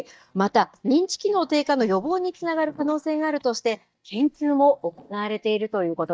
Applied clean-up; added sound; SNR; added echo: neural mask model DeepFilterNet 3.